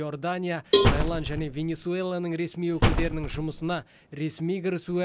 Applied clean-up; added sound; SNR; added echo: none; Cowbell + Slam; -4 dB; none.